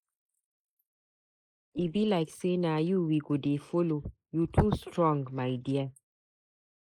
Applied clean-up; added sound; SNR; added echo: neural mask model Resemble Enhance denoiser.